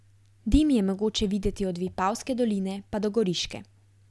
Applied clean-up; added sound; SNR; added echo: none; none; none; none.